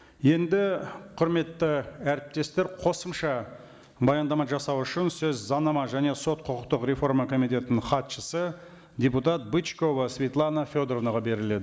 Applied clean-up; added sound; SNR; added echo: none; none; none; none.